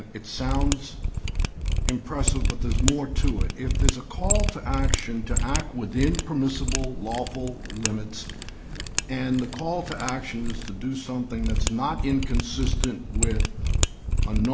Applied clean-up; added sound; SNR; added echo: none; Mechanisms; -3 dB; none.